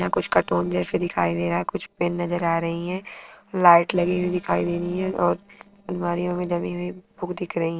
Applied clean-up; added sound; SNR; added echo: neural separator model SepFormer DNS4.